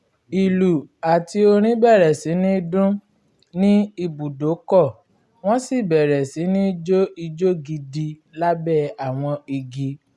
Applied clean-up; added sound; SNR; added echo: none; none; none; none.